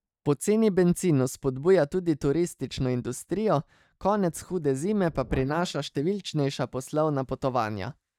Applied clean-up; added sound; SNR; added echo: neural mask model DeepFilterNet 3.